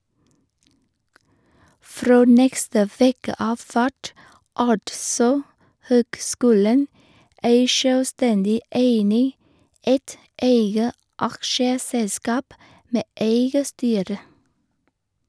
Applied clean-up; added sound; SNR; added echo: none; none; none; none.